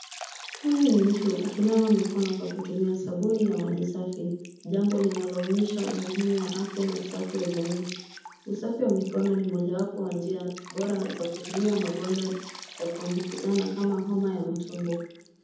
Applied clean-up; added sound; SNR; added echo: none; Drip; 17 dB; reverberation time 0.8 s.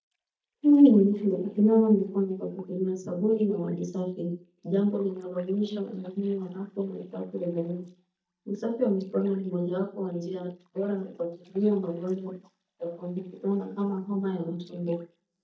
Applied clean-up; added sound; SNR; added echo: neural mask model DeepFilterNet 3.